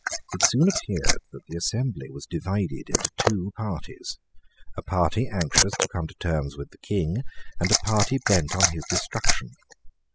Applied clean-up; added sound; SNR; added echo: classical method spectral subtraction.